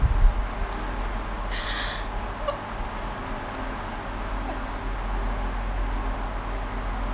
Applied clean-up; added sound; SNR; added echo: none; none; none; none.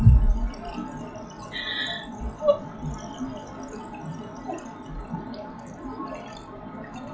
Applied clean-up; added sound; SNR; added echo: classical method WPE with log-MMSE.